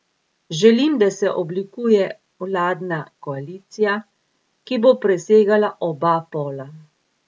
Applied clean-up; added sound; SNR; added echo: none; none; none; none.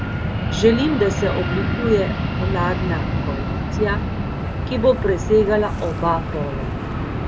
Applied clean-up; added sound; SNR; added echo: none; Fixed-wing aircraft, airplane; 1 dB; none.